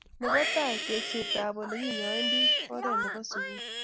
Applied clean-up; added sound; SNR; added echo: none; Livestock, farm animals, working animals; -3 dB; none.